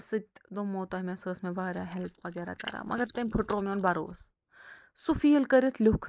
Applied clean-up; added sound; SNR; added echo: neural mask model Resemble Enhance denoiser.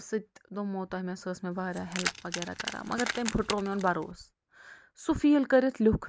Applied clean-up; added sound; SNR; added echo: none; Keys jangling; 8 dB; none.